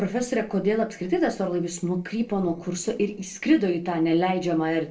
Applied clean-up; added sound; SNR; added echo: neural separator model SepFormer DNS4.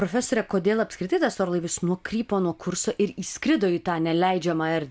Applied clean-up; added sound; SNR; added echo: none; none; none; none.